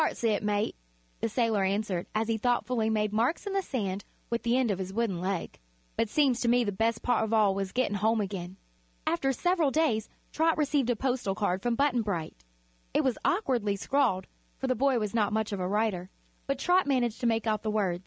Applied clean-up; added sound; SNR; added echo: none; none; none; none.